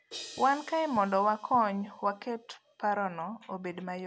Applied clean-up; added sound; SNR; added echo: none; Crash cymbal; 20 dB; none.